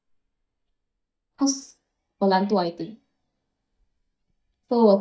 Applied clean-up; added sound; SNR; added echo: neural mask model DeepFilterNet 3.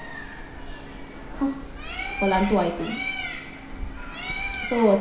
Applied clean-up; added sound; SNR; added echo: none; Bird; 6 dB; reverberation time 0.7 s.